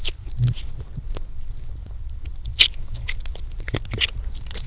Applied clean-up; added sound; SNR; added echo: neural diffusion model UNIVERSE++.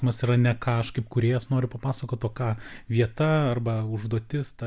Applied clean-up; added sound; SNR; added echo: none; none; none; none.